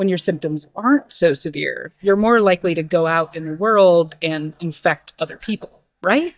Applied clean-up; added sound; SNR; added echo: neural mask model DeepFilterNet 3.